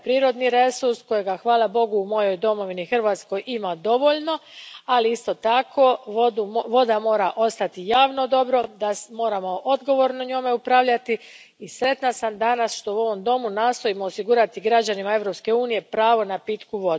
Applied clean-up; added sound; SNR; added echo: none; none; none; none.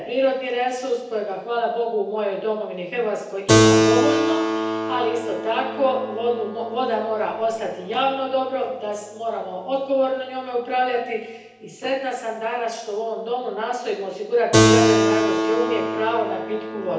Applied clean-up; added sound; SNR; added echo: none; Keyboard (musical); 0 dB; reverberation time 0.9 s.